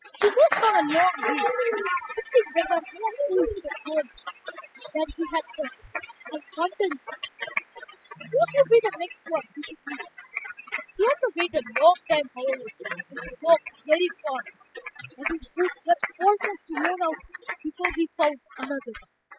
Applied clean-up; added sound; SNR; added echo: classical method spectral subtraction.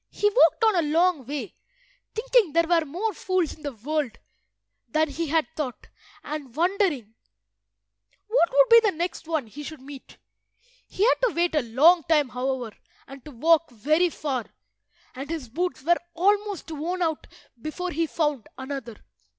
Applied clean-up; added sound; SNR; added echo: none; none; none; none.